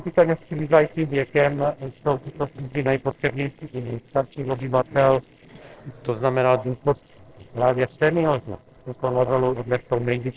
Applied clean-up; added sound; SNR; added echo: neural separator model SepFormer DNS4.